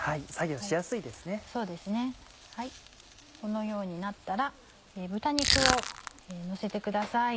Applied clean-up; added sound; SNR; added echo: none; Crushing; -4 dB; none.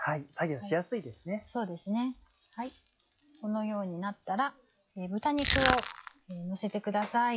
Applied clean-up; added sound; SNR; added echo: classical method log-MMSE.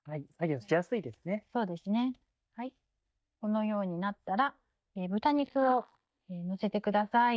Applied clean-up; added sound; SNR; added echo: neural mask model DeepFilterNet 3.